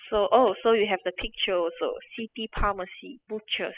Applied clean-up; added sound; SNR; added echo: classical method spectral subtraction.